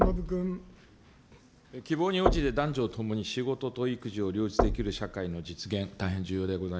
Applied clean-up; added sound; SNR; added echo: none; Knock / Wood; 3 dB; none.